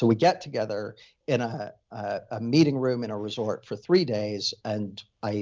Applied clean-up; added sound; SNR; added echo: none; none; none; none.